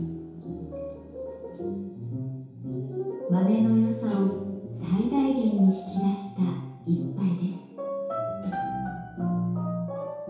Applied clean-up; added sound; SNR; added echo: none; none; none; reverberation time 0.8 s.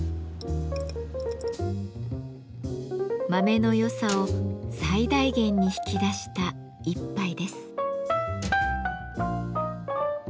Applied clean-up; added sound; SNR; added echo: none; none; none; none.